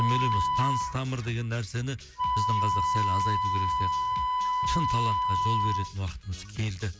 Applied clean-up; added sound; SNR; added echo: none; Wind instrument, woodwind instrument; -2 dB; none.